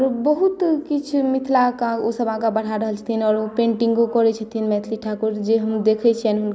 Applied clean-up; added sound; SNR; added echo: none; none; none; none.